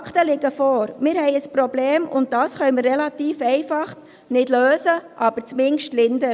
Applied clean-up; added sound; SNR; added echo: none; none; none; none.